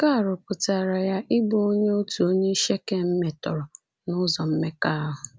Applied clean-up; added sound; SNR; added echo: none; none; none; none.